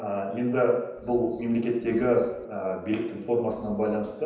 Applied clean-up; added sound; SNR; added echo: none; Wild animals; 18 dB; reverberation time 0.9 s.